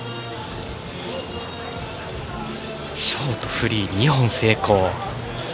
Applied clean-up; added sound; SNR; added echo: none; none; none; none.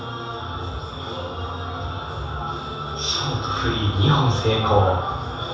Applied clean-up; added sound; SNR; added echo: none; none; none; reverberation time 0.7 s.